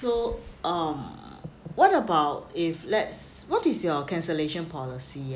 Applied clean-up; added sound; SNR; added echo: none; none; none; none.